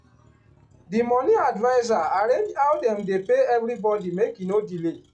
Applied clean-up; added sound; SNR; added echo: classical method log-MMSE.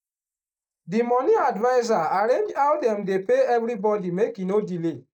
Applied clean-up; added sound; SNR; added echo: neural mask model Resemble Enhance denoiser.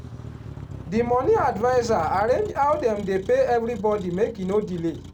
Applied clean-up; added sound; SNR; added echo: none; Motor vehicle (road); 14 dB; none.